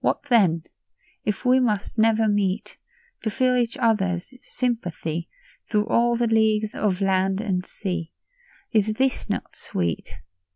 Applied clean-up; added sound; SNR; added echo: none; none; none; none.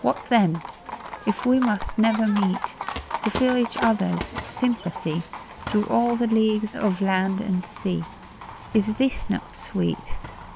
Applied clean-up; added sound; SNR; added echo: none; Livestock, farm animals, working animals + Walk, footsteps; 11 dB; none.